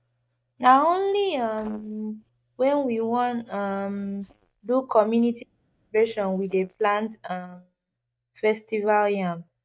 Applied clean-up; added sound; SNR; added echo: neural mask model DeepFilterNet 3.